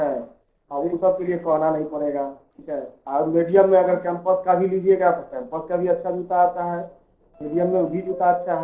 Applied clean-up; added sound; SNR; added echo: neural separator model SepFormer DNS4.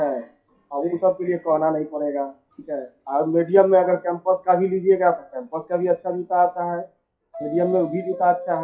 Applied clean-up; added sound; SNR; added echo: classical method WPE with log-MMSE.